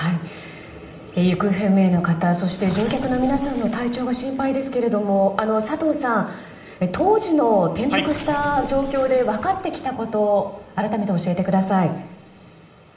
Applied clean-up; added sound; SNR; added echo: none; Gurgling; 19 dB; reverberation time 1.7 s.